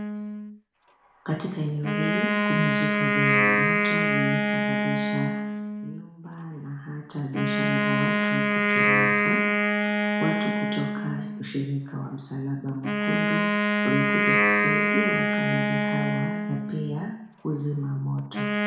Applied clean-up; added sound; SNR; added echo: none; Wind instrument, woodwind instrument; -4 dB; reverberation time 0.6 s.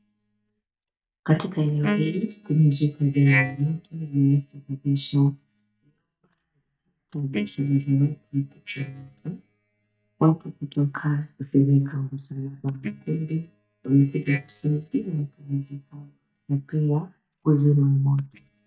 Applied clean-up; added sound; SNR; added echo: neural mask model DeepFilterNet 3.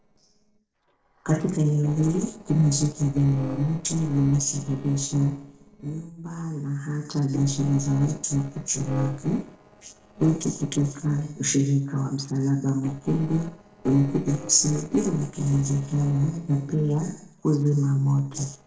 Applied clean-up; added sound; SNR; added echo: neural separator model SepFormer DNS4.